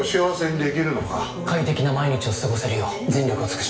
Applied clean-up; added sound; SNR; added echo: none; Bowed string instrument; 18 dB; reverberation time 0.7 s.